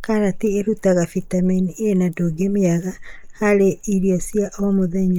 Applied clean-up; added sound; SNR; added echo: neural mask model Resemble Enhance denoiser.